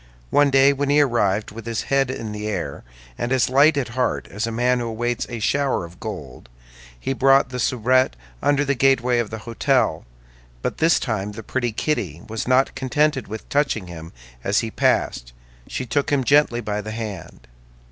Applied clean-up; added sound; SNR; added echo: none; none; none; none.